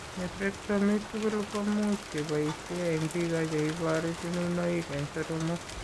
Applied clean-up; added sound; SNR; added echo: none; Rain; 10 dB; none.